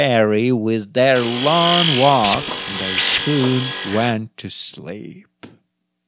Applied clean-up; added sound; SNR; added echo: none; Tools + Tools; 3 dB; none.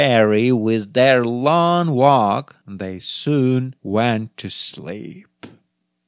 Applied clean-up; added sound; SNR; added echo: none; none; none; none.